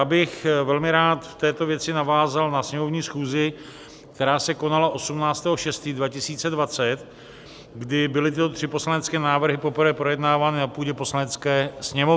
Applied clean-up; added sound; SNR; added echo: none; none; none; none.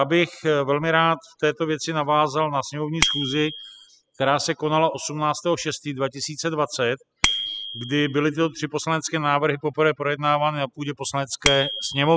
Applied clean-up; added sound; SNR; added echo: classical method spectral subtraction.